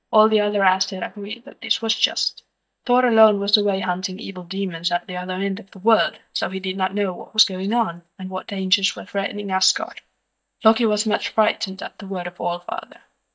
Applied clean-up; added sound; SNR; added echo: neural mask model DeepFilterNet 3.